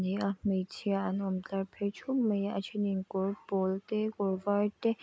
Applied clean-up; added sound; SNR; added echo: none; none; none; none.